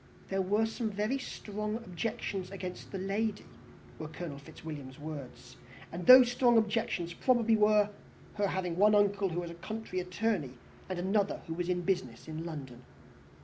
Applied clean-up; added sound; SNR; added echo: none; none; none; none.